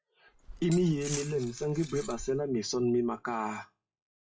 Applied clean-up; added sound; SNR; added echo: classical method WPE with log-MMSE.